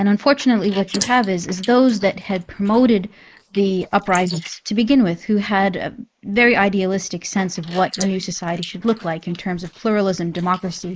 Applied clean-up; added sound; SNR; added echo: neural mask model Resemble Enhance denoiser.